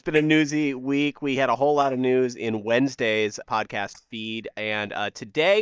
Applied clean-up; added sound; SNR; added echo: neural mask model DeepFilterNet 3.